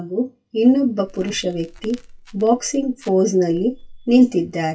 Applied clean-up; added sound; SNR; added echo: classical method WPE with log-MMSE.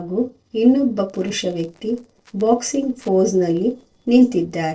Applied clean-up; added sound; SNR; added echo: neural separator model SepFormer DNS4.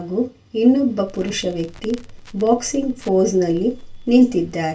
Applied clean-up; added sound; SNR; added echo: none; Crackle; 19 dB; reverberation time 0.2 s.